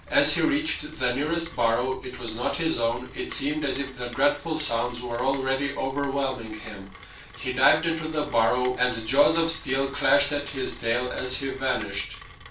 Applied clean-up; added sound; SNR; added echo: none; Rain; 19 dB; reverberation time 0.2 s.